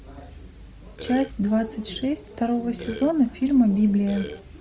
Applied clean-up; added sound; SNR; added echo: none; Burping, eructation; 11 dB; none.